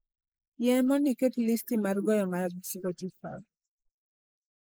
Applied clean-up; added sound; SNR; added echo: neural mask model Resemble Enhance denoiser.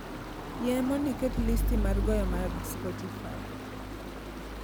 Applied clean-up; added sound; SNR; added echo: none; Stream; -1 dB; none.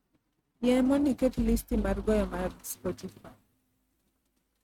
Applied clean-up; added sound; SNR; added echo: neural mask model RNNoise.